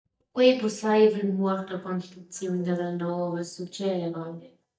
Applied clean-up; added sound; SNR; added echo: neural mask model DeepFilterNet 3.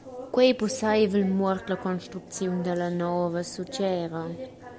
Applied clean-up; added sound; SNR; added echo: none; none; none; none.